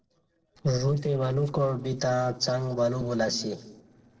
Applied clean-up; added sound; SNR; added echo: neural separator model SepFormer DNS4.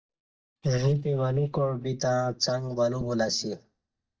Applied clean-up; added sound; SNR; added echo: neural mask model DeepFilterNet 3.